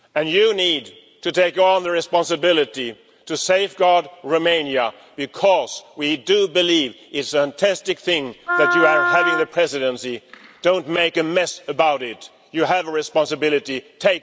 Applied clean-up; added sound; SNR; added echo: none; Wind instrument, woodwind instrument; 1 dB; none.